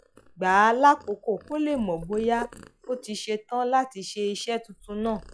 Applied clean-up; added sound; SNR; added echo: classical method log-MMSE.